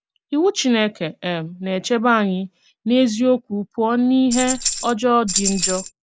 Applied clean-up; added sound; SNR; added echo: neural mask model Resemble Enhance denoiser.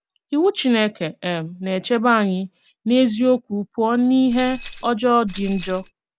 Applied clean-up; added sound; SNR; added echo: none; Tambourine; 1 dB; none.